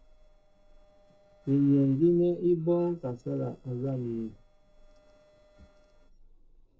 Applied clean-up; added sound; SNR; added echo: neural separator model SepFormer DNS4.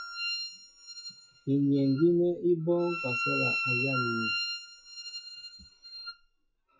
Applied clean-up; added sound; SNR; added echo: classical method WPE with log-MMSE.